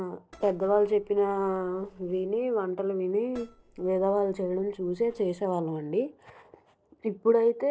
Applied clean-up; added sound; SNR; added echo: neural separator model SepFormer DNS4.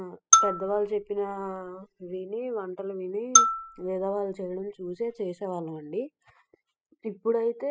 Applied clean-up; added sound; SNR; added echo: classical method spectral subtraction.